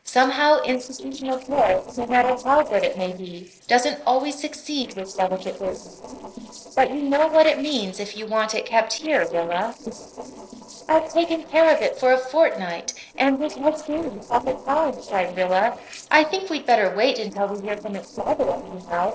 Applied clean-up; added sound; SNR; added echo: neural separator model SepFormer DNS4.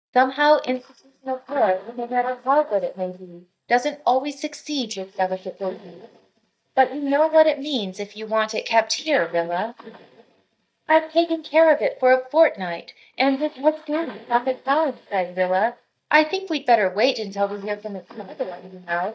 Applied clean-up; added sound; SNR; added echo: neural mask model DeepFilterNet 3.